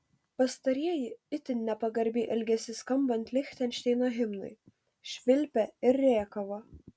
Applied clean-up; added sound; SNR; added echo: none; none; none; none.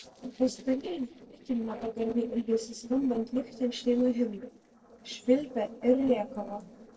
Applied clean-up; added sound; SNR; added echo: neural separator model SepFormer DNS4.